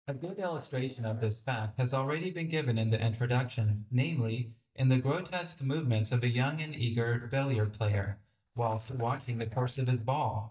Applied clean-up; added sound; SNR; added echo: neural mask model DeepFilterNet 3.